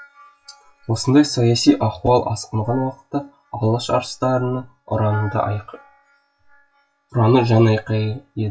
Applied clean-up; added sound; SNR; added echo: classical method WPE with log-MMSE.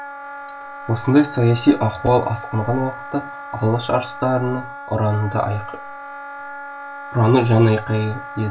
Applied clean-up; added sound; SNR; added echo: none; Wind instrument, woodwind instrument; 13 dB; reverberation time 0.2 s.